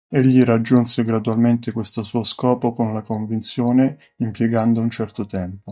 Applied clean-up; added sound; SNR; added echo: neural mask model DeepFilterNet 3.